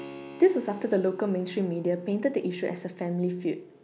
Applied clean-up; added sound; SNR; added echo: none; Keyboard (musical); 20 dB; none.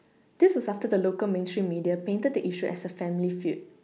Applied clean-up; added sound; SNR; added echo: none; none; none; none.